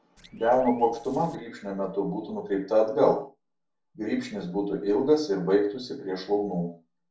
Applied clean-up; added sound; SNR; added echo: neural separator model SepFormer DNS4.